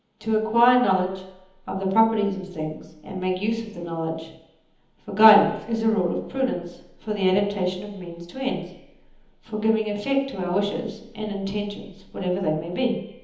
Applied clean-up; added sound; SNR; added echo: none; none; none; reverberation time 1.3 s.